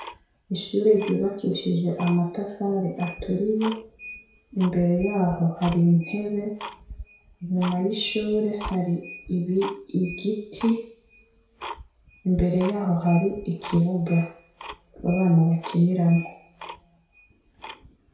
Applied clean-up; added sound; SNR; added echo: none; Tick-tock; 17 dB; reverberation time 0.6 s.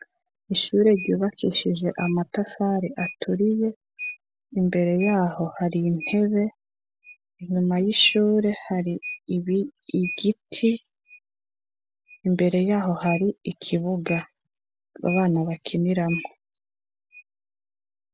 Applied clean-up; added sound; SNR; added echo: none; none; none; none.